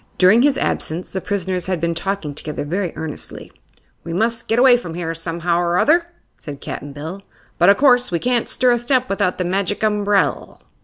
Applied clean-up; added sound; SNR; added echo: none; none; none; none.